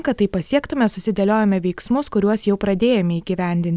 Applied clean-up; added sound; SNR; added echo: none; none; none; none.